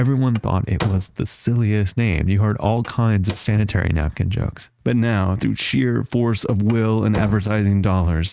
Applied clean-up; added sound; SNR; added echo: neural mask model RNNoise.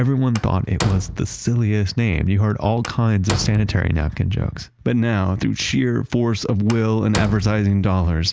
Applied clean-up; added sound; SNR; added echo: none; Slam; 12 dB; none.